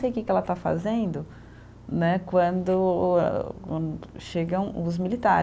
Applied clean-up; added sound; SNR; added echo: none; none; none; none.